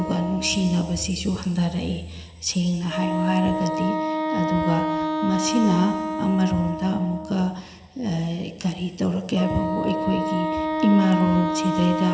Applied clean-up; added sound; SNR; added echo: none; Wind instrument, woodwind instrument; 4 dB; reverberation time 3.0 s.